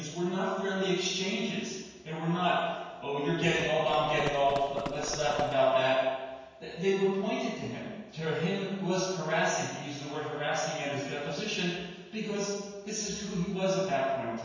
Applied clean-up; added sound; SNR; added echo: none; Run; 11 dB; reverberation time 1.2 s.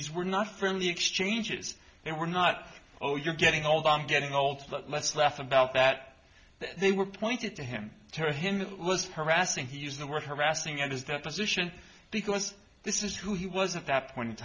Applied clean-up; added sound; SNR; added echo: none; none; none; none.